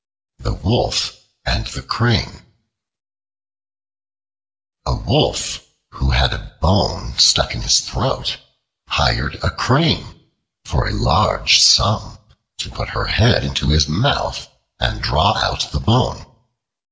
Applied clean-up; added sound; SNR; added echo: none; none; none; none.